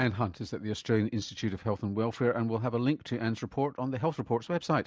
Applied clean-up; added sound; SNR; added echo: none; none; none; none.